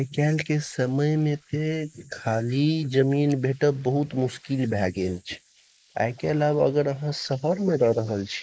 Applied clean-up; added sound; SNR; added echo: neural mask model Resemble Enhance denoiser.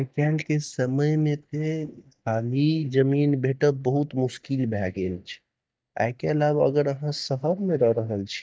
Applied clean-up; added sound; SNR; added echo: neural mask model DeepFilterNet 3.